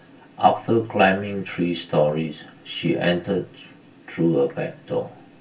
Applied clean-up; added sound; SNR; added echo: none; none; none; reverberation time 0.3 s.